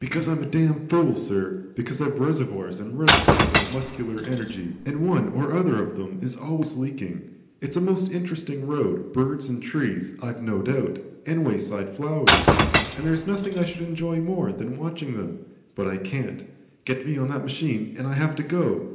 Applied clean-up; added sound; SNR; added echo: none; Shatter / Crushing; -3 dB; reverberation time 0.9 s.